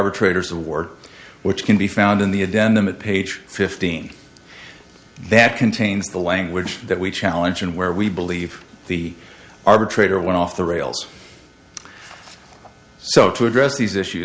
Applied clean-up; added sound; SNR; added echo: none; none; none; none.